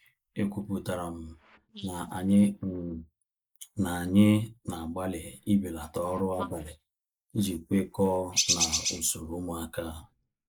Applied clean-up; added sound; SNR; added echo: neural mask model Resemble Enhance denoiser.